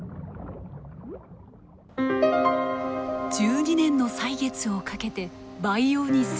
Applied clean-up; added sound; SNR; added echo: none; none; none; none.